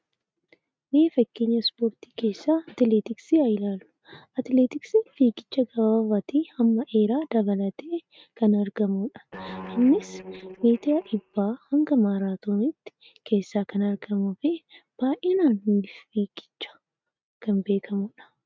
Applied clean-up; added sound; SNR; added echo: neural mask model RNNoise.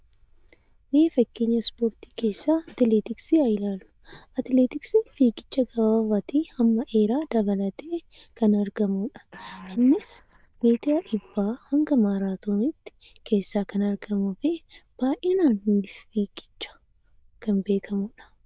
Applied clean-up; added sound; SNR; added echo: neural diffusion model UNIVERSE++.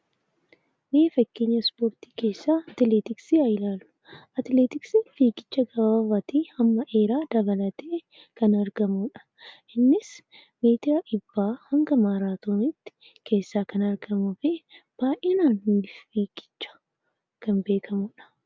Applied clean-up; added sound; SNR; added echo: none; none; none; none.